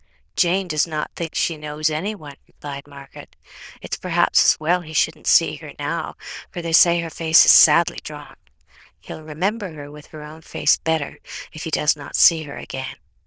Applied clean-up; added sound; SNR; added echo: neural diffusion model UNIVERSE++.